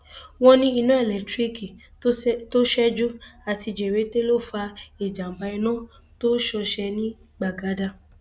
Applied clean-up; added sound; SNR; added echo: none; none; none; none.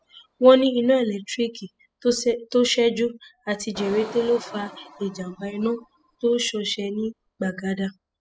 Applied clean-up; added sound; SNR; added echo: classical method spectral subtraction.